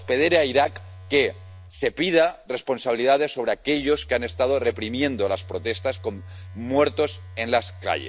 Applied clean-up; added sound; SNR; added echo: none; Telephone; 17 dB; none.